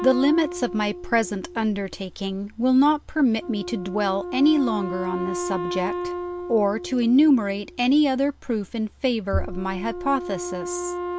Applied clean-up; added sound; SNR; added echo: none; Wind instrument, woodwind instrument; 10 dB; none.